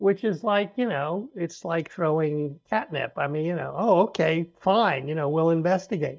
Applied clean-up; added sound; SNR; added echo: neural mask model DeepFilterNet 3.